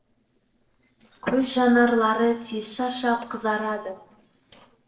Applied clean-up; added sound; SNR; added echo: neural separator model SepFormer DNS4.